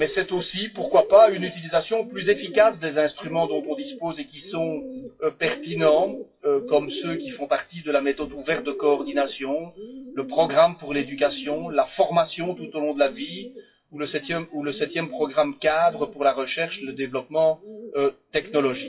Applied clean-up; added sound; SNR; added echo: classical method WPE with log-MMSE.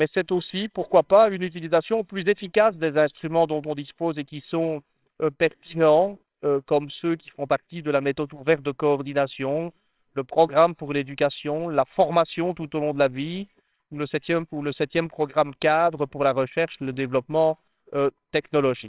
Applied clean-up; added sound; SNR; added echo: neural separator model SepFormer WHAMR!.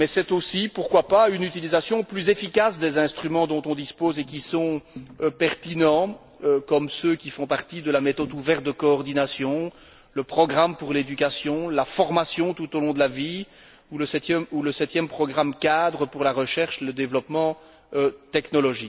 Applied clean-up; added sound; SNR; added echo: none; none; none; none.